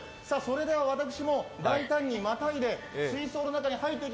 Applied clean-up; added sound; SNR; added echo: none; none; none; none.